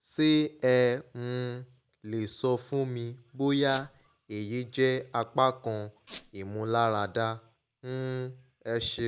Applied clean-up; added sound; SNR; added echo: none; Squeak; 19 dB; none.